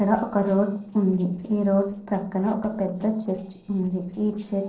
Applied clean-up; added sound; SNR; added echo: neural separator model SepFormer DNS4.